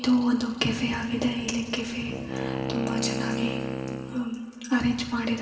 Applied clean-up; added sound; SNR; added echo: none; Wind instrument, woodwind instrument; 6 dB; reverberation time 2.5 s.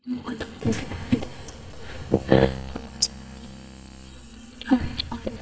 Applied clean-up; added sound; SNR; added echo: neural mask model DeepFilterNet 3.